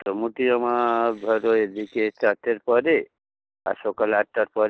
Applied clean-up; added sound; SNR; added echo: neural separator model SepFormer DNS4.